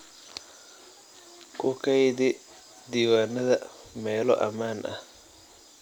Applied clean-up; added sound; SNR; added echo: none; none; none; none.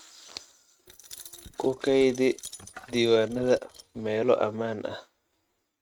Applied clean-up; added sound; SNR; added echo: neural mask model RNNoise.